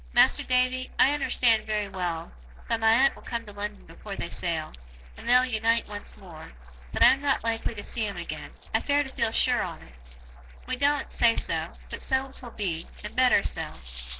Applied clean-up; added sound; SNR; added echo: neural separator model SepFormer DNS4.